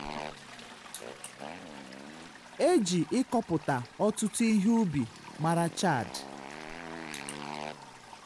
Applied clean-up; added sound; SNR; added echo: none; Motorcycle + Toilet flush; 13 dB; none.